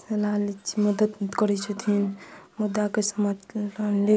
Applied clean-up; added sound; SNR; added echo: none; none; none; none.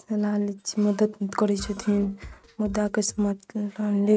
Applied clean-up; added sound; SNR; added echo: neural mask model RNNoise.